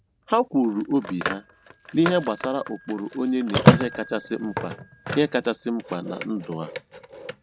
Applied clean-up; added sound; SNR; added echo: none; Telephone; 1 dB; none.